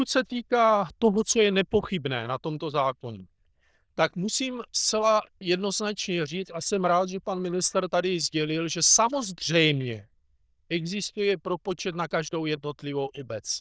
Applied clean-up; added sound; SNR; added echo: neural diffusion model UNIVERSE++.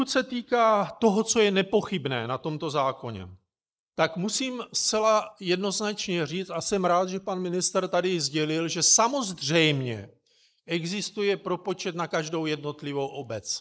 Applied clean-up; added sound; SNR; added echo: neural mask model Resemble Enhance denoiser.